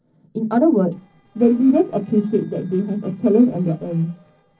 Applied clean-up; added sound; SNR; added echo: neural separator model SepFormer DNS4.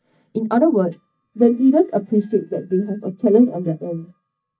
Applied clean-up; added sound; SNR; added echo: neural mask model DeepFilterNet 3.